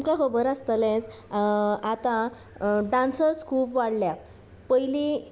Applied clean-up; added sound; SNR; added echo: none; none; none; none.